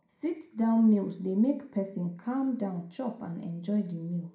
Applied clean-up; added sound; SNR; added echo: none; none; none; reverberation time 0.4 s.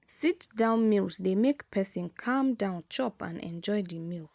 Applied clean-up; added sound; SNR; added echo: none; none; none; none.